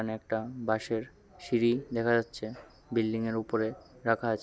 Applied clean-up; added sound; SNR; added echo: none; none; none; none.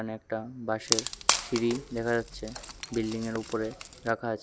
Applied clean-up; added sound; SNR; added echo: none; Wood; 2 dB; none.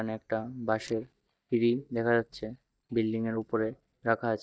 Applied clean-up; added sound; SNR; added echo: neural mask model DeepFilterNet 3.